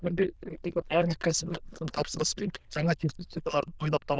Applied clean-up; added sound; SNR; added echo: neural diffusion model UNIVERSE++.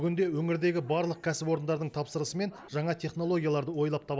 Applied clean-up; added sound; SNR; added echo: none; none; none; none.